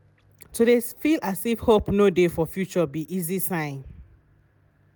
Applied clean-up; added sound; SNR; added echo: none; none; none; none.